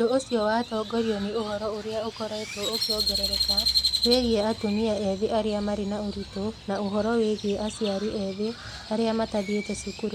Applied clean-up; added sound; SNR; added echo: none; Crow; 5 dB; none.